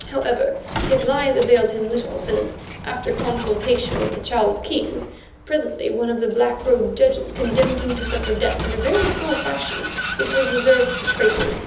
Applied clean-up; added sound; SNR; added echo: none; Vehicle; 7 dB; reverberation time 0.7 s.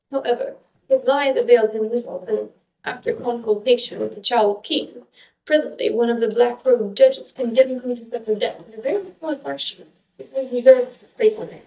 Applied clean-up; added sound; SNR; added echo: neural mask model DeepFilterNet 3.